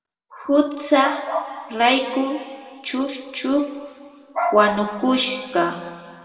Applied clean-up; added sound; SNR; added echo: none; none; none; reverberation time 1.9 s.